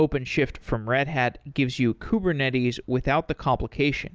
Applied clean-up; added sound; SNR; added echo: none; none; none; none.